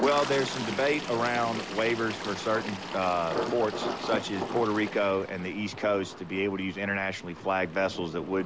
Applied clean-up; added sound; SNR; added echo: none; Toilet flush + Thunder; 7 dB; none.